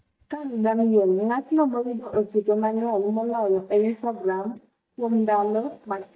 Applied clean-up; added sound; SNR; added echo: neural mask model DeepFilterNet 3.